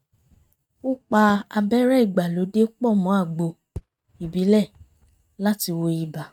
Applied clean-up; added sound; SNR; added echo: neural mask model RNNoise.